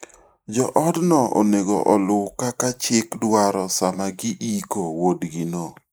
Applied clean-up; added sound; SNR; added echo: neural mask model Resemble Enhance denoiser.